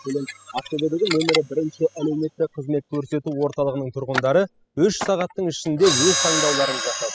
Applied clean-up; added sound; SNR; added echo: classical method spectral subtraction.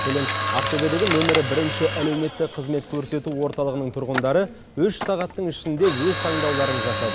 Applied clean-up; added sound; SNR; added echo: none; Mechanisms; 2 dB; none.